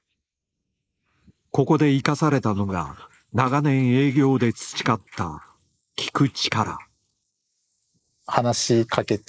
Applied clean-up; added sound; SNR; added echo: neural mask model Resemble Enhance denoiser.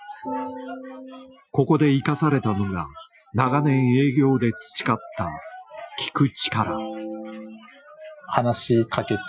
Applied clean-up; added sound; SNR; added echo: classical method Wiener filter.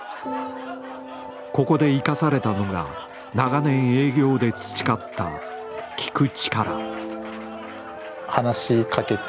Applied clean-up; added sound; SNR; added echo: none; Applause / Cheering; 14 dB; none.